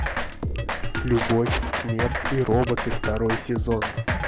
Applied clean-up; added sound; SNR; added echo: none; Drum kit; 1 dB; none.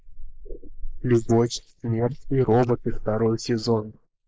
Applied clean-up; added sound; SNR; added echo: neural mask model Resemble Enhance denoiser.